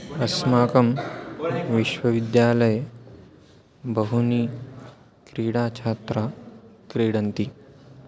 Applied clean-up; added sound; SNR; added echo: none; none; none; none.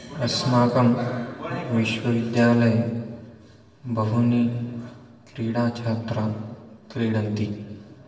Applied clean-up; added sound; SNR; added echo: none; none; none; reverberation time 1.4 s.